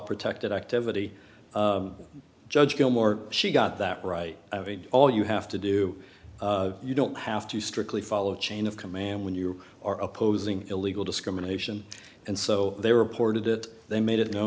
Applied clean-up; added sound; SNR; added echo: none; none; none; none.